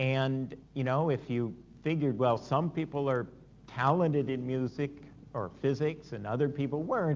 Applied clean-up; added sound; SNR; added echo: none; none; none; none.